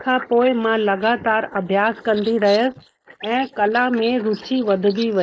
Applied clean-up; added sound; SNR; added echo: neural mask model Resemble Enhance denoiser.